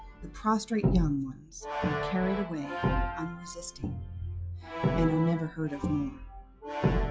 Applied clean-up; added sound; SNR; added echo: classical method log-MMSE.